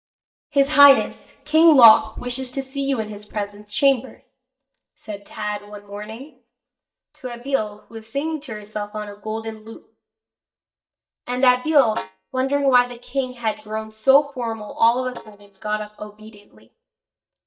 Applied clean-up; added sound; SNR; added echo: neural mask model DeepFilterNet 3.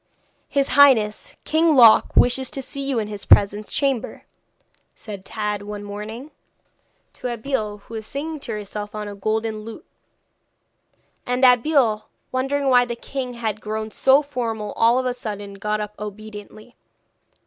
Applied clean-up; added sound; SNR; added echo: none; none; none; none.